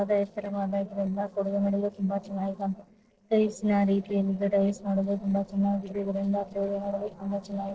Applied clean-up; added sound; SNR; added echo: neural separator model SepFormer DNS4.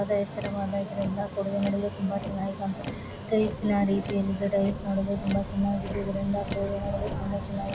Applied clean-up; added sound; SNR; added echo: none; Motor vehicle (road); 7 dB; none.